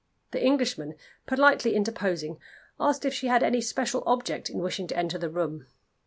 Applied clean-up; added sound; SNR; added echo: none; none; none; none.